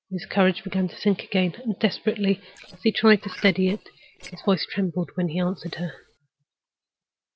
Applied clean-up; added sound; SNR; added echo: neural separator model SepFormer DNS4.